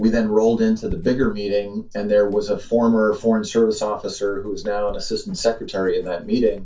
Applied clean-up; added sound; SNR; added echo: none; Writing; 14 dB; reverberation time 0.2 s.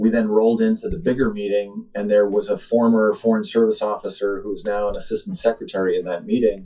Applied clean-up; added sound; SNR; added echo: classical method WPE with log-MMSE.